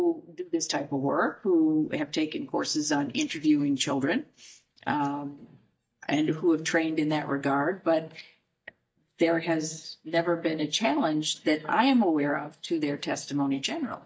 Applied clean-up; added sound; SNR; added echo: neural mask model DeepFilterNet 3.